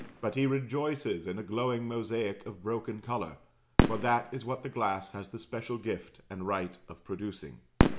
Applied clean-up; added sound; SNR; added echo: none; Fireworks; 1 dB; none.